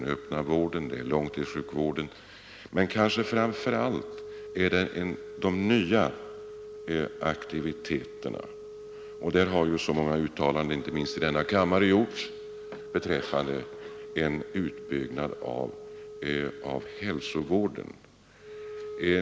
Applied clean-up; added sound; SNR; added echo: none; Wind instrument, woodwind instrument; 13 dB; none.